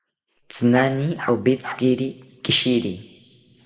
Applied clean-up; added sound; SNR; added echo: none; Bark; 14 dB; reverberation time 1.6 s.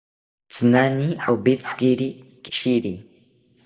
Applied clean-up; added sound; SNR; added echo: neural mask model DeepFilterNet 3.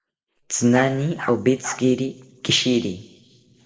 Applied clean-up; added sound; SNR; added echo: neural separator model SepFormer DNS4.